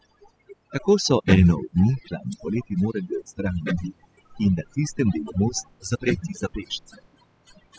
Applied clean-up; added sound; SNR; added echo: classical method spectral subtraction.